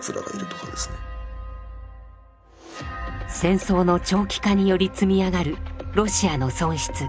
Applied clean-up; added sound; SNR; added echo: none; none; none; none.